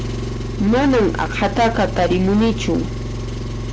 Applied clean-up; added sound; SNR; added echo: none; Engine; 5 dB; none.